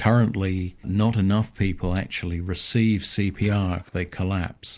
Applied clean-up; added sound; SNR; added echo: neural mask model Resemble Enhance denoiser.